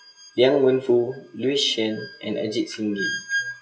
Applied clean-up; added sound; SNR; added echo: classical method WPE with log-MMSE.